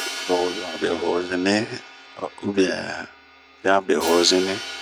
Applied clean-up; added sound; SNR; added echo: none; Crash cymbal; 11 dB; none.